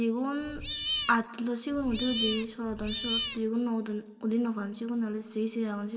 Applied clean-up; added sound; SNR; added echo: none; Cat; 2 dB; reverberation time 1.4 s.